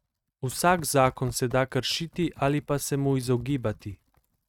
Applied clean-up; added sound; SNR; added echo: neural mask model RNNoise.